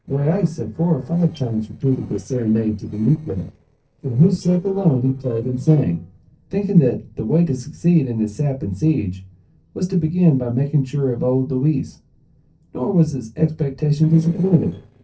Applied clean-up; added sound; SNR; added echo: neural separator model SepFormer DNS4.